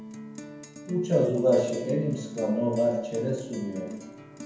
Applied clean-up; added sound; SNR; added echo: none; Guitar; 12 dB; reverberation time 0.9 s.